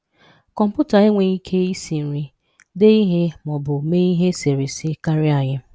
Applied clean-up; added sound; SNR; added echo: none; none; none; none.